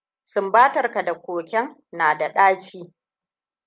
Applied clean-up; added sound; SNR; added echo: none; none; none; none.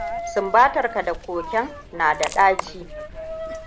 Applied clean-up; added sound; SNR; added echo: none; Coin (dropping); 10 dB; none.